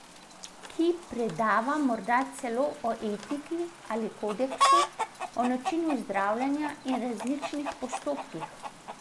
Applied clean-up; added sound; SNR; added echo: none; Chicken, rooster; 4 dB; none.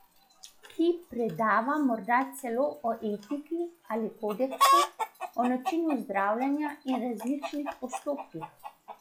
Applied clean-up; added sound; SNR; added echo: classical method log-MMSE.